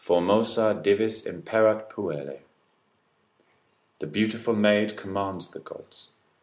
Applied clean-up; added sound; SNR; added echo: none; none; none; none.